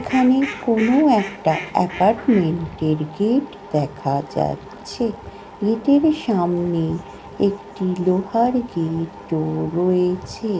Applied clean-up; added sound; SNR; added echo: none; Fowl; 19 dB; none.